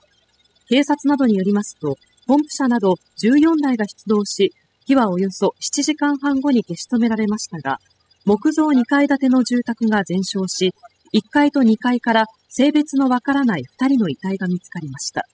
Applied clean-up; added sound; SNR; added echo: classical method spectral subtraction.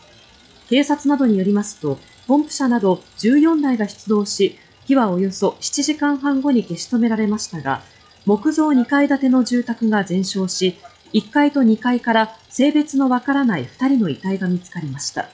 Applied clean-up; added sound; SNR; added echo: classical method log-MMSE.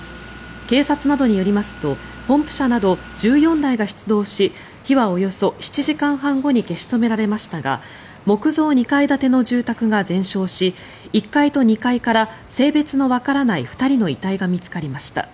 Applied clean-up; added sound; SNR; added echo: none; none; none; none.